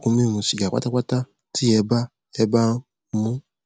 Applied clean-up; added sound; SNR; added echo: none; none; none; none.